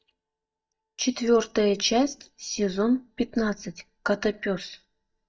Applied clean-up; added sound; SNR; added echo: neural mask model DeepFilterNet 3.